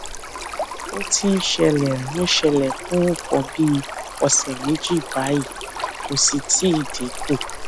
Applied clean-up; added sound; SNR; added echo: none; Stream; 9 dB; none.